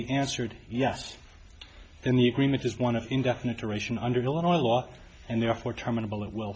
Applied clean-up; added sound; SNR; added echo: none; none; none; none.